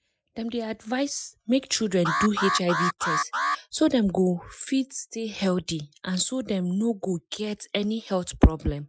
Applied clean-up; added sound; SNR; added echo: classical method Wiener filter.